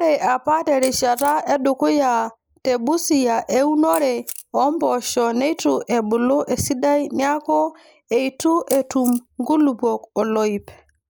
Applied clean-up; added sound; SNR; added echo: neural mask model Resemble Enhance denoiser.